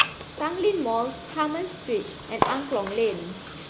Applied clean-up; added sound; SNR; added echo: none; Bathtub (filling or washing) / Water; 2 dB; none.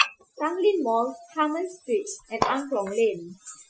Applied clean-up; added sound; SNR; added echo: classical method Wiener filter.